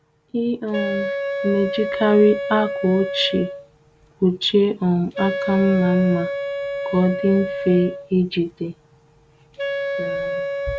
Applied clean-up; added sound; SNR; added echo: none; Wind instrument, woodwind instrument; 6 dB; none.